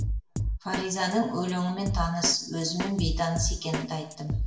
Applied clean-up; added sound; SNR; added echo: none; Drum kit; 2 dB; reverberation time 0.8 s.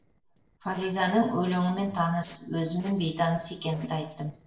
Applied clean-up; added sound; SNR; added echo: neural separator model SepFormer DNS4.